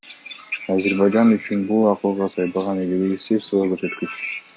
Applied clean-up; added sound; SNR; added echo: none; none; none; none.